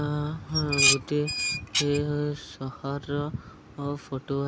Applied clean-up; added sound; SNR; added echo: none; Dishes, pots, and pans; -1 dB; none.